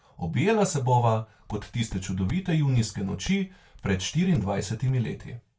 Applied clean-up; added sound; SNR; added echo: none; Walk, footsteps; 19 dB; reverberation time 0.2 s.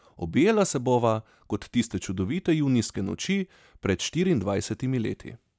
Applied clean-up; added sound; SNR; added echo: none; none; none; none.